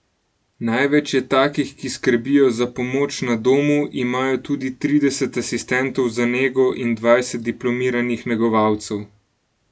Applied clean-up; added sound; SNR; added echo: none; none; none; none.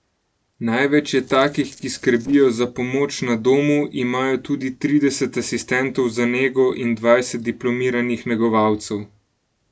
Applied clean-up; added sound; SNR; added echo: neural separator model SepFormer DNS4.